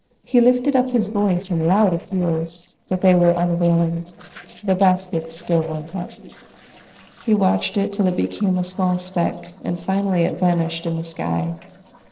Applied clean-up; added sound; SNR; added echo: neural separator model SepFormer DNS4.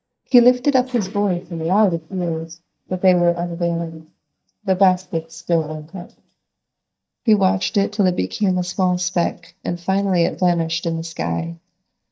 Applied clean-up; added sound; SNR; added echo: neural mask model DeepFilterNet 3.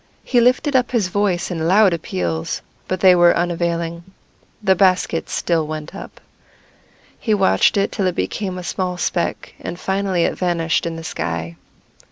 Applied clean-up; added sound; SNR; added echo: none; none; none; none.